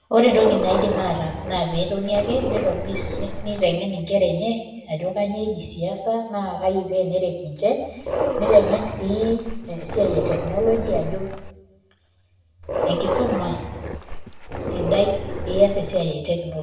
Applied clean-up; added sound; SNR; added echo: none; Dog; 3 dB; reverberation time 0.9 s.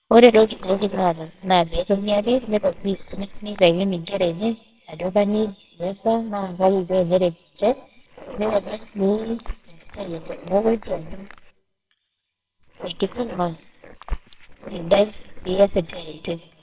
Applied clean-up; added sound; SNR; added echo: neural separator model SepFormer WHAMR!.